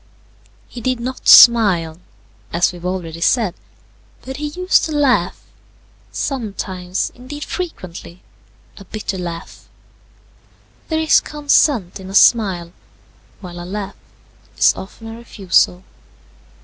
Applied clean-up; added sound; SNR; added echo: none; none; none; none.